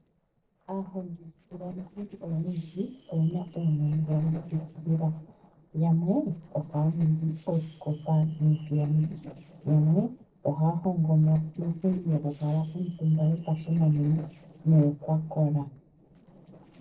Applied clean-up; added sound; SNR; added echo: neural separator model SepFormer DNS4.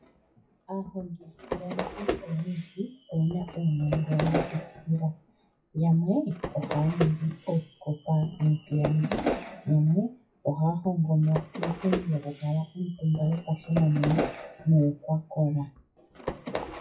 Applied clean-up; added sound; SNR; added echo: classical method WPE with log-MMSE.